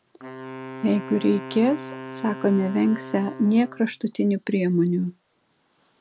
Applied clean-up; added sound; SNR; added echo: none; Wind instrument, woodwind instrument; 15 dB; none.